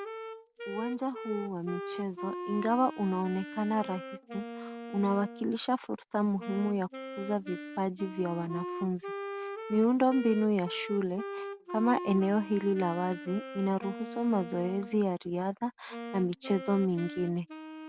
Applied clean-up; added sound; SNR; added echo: none; Wind instrument, woodwind instrument; 10 dB; none.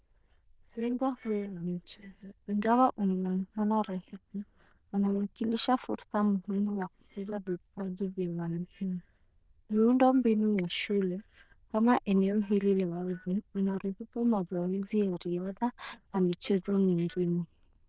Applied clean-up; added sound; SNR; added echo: neural diffusion model UNIVERSE++.